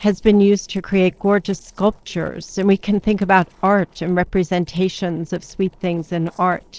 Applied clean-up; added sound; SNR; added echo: neural separator model SepFormer DNS4.